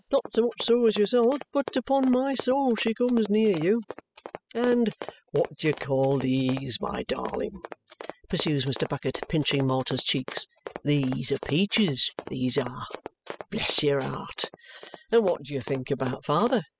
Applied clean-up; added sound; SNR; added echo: classical method spectral subtraction.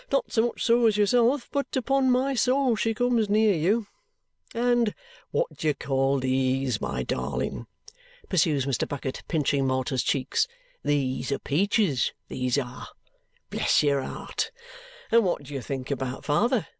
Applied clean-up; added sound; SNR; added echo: none; none; none; none.